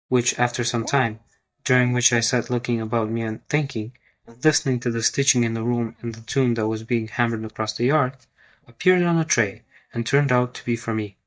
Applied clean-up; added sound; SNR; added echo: neural mask model DeepFilterNet 3.